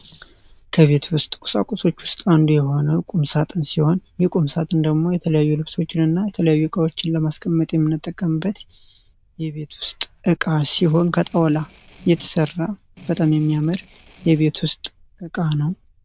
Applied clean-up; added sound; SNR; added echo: neural diffusion model UNIVERSE++.